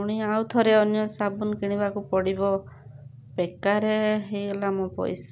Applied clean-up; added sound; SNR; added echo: none; none; none; none.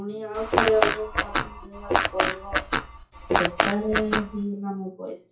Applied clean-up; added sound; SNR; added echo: classical method WPE with log-MMSE.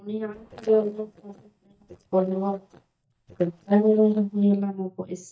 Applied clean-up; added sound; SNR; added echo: neural mask model DeepFilterNet 3.